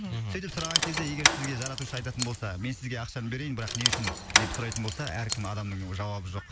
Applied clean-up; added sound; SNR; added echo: none; Rattle / Keys jangling; -3 dB; none.